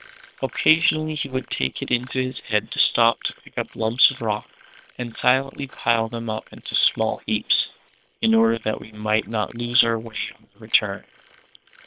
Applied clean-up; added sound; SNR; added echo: neural separator model SepFormer WHAM!.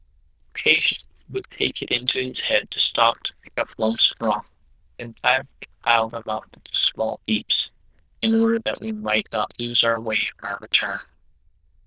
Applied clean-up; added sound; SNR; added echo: neural diffusion model UNIVERSE++.